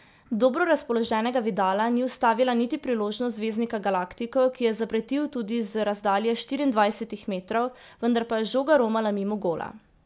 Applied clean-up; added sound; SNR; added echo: none; none; none; none.